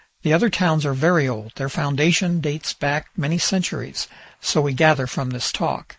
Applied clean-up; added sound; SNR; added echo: neural mask model Resemble Enhance denoiser.